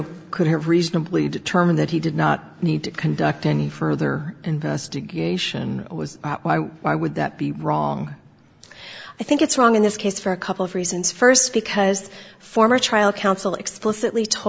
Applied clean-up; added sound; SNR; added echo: none; none; none; none.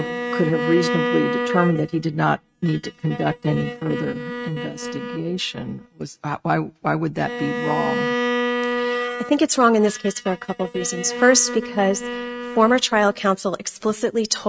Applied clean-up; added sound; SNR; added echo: neural mask model RNNoise.